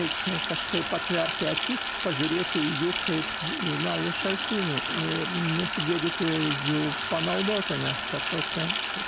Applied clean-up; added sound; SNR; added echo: none; Sink (filling or washing); -3 dB; none.